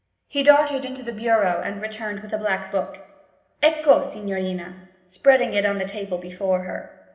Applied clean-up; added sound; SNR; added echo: none; none; none; reverberation time 1.1 s.